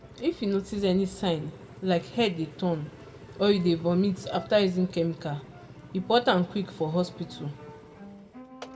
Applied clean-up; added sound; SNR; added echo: none; Engine; 18 dB; reverberation time 1.6 s.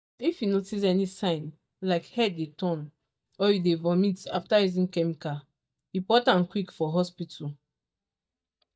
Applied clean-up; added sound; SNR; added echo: neural mask model DeepFilterNet 3.